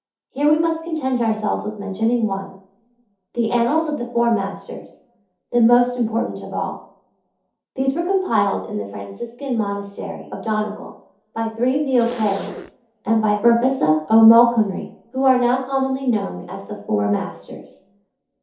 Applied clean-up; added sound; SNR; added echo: none; Zipper (clothing); 16 dB; reverberation time 0.5 s.